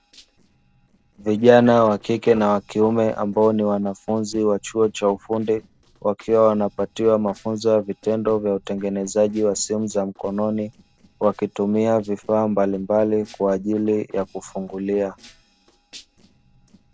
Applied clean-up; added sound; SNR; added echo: neural separator model SepFormer DNS4.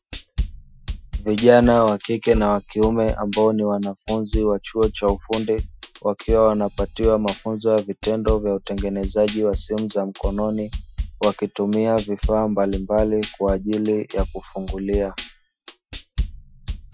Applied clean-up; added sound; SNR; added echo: classical method Wiener filter.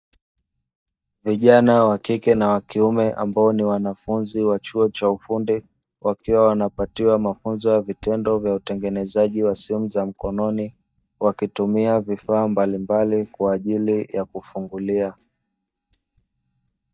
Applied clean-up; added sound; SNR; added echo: neural mask model DeepFilterNet 3.